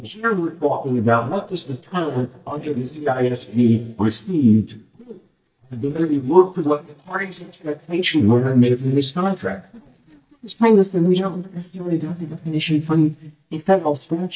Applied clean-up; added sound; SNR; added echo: neural mask model DeepFilterNet 3.